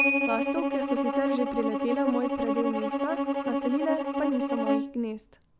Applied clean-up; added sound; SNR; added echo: none; Bowed string instrument + Piano; -3 dB; none.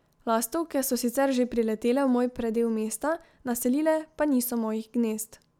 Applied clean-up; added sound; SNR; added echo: none; none; none; none.